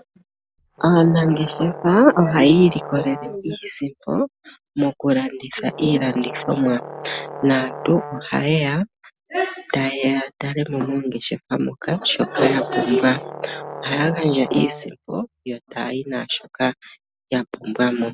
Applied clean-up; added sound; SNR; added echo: none; Brass instrument; 13 dB; none.